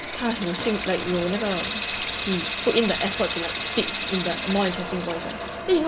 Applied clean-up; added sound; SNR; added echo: none; Sink (filling or washing) / Water tap, faucet; 4 dB; none.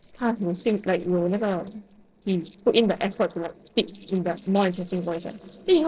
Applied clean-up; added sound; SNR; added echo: neural separator model SepFormer DNS4.